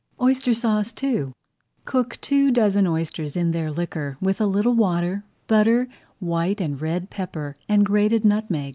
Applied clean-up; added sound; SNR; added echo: none; none; none; none.